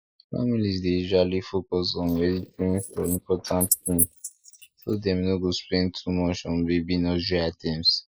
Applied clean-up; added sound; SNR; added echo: neural mask model Resemble Enhance denoiser.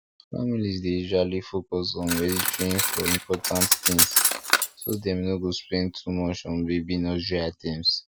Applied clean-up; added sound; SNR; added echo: none; Cutlery, silverware; -2 dB; none.